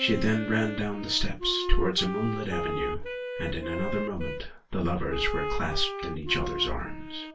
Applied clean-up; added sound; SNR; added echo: none; Wind instrument, woodwind instrument; 7 dB; reverberation time 0.1 s.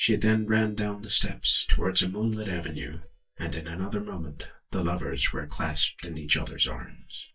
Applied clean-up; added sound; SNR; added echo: neural mask model DeepFilterNet 3.